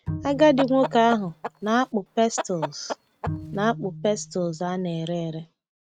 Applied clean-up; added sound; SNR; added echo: neural mask model RNNoise.